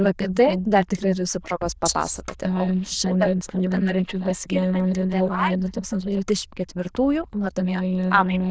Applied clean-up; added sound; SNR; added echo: neural diffusion model UNIVERSE++.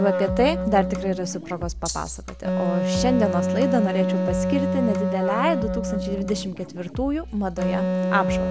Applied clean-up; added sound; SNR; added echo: none; Wind instrument, woodwind instrument + Rattle (instrument); 0 dB; none.